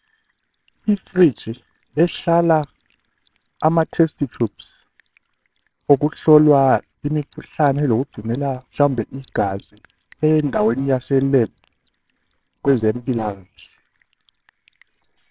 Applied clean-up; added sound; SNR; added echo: neural separator model SepFormer WHAMR!.